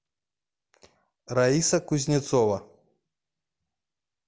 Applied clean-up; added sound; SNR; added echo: none; none; none; none.